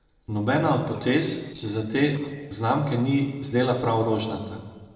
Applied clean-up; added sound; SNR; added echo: neural separator model SepFormer DNS4.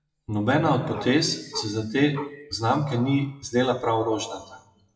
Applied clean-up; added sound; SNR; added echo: classical method WPE with log-MMSE.